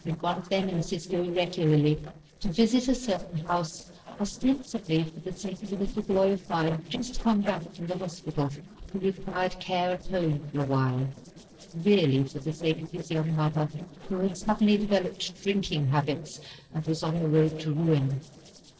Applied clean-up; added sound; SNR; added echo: neural separator model SepFormer DNS4.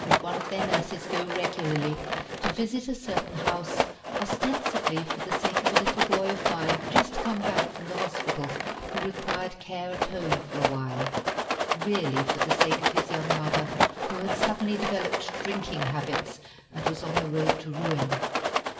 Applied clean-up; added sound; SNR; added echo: none; Rattle; -4 dB; reverberation time 0.8 s.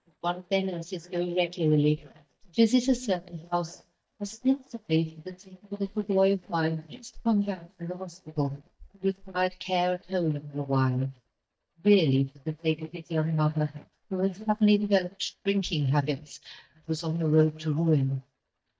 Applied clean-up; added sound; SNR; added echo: neural mask model DeepFilterNet 3.